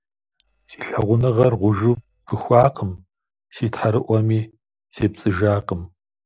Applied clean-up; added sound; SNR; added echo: neural separator model SepFormer DNS4.